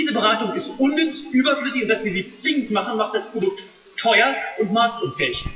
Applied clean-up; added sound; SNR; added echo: classical method WPE with log-MMSE.